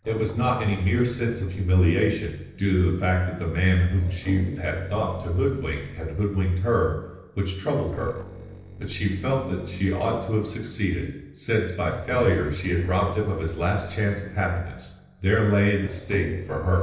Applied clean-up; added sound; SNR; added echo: neural separator model SepFormer DNS4.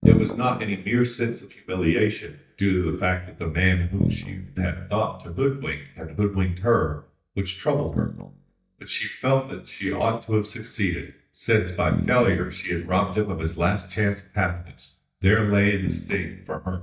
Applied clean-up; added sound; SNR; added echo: neural mask model DeepFilterNet 3.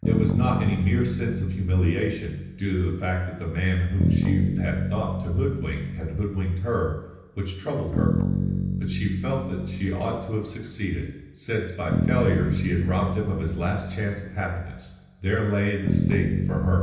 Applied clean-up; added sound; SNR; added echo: none; Bass guitar; 1 dB; reverberation time 0.9 s.